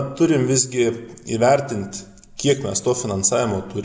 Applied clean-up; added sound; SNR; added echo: none; none; none; none.